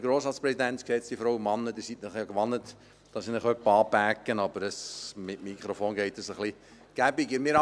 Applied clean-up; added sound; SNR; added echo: none; none; none; none.